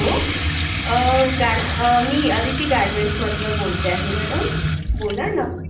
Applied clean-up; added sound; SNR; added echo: none; Sink (filling or washing) / Water tap, faucet; 1 dB; reverberation time 0.6 s.